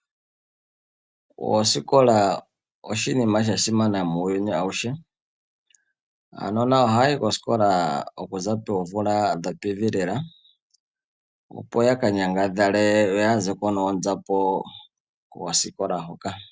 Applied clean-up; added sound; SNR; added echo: none; none; none; none.